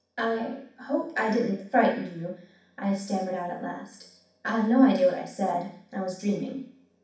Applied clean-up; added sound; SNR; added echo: none; none; none; reverberation time 0.6 s.